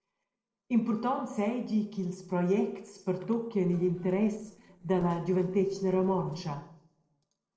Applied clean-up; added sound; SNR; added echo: neural separator model SepFormer DNS4.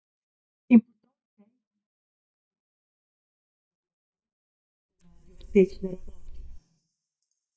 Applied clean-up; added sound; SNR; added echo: neural mask model DeepFilterNet 3.